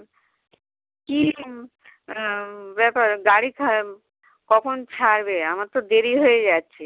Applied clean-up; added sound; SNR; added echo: none; none; none; none.